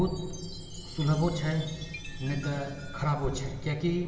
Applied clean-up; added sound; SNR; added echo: none; Chime; 17 dB; reverberation time 0.8 s.